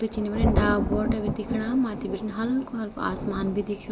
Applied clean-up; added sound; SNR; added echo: none; Thunder; 2 dB; reverberation time 0.5 s.